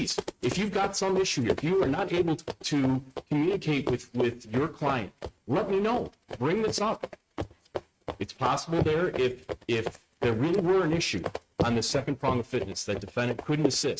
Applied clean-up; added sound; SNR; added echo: neural mask model RNNoise.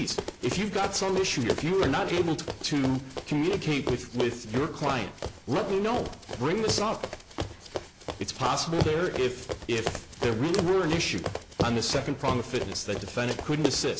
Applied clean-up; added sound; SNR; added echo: none; Run; 7 dB; none.